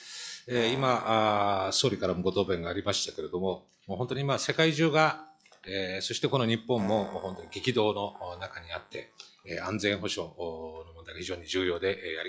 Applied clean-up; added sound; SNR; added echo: classical method log-MMSE.